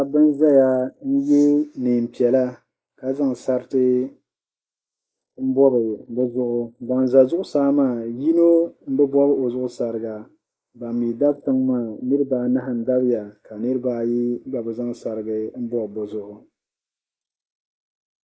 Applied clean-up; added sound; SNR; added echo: neural mask model Resemble Enhance denoiser.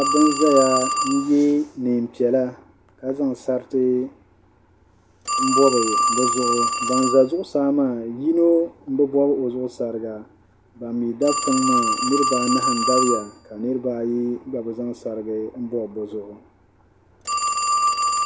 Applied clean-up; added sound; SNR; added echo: none; Telephone; 3 dB; none.